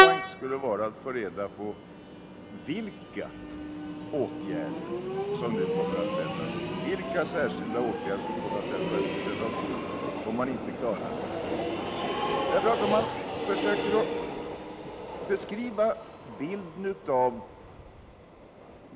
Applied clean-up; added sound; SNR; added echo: none; Train; -2 dB; none.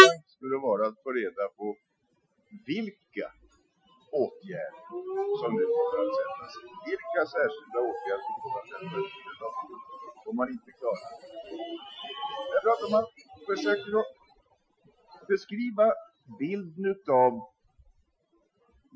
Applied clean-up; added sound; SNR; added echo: classical method Wiener filter.